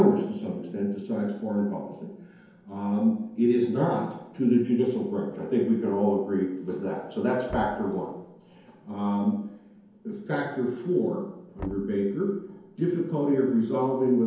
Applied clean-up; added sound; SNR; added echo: none; Knock; 20 dB; reverberation time 0.9 s.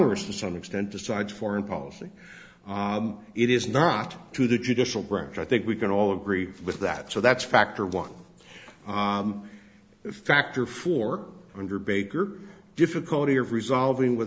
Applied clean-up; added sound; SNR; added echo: none; none; none; none.